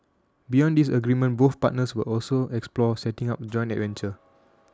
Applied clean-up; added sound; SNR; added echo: none; none; none; none.